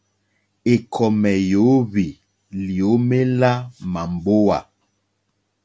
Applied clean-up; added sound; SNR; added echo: none; none; none; none.